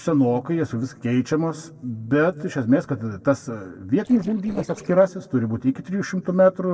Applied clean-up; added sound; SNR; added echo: neural separator model SepFormer DNS4.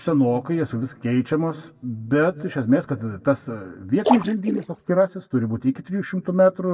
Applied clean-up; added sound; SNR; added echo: neural mask model DeepFilterNet 3.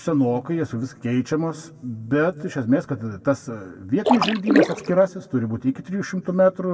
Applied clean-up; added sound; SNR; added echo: none; Splash, splatter; -1 dB; reverberation time 1.4 s.